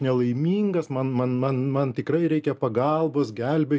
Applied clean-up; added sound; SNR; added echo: none; none; none; none.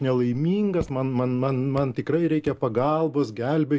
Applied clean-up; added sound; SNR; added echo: none; Raindrop / Drip; 19 dB; none.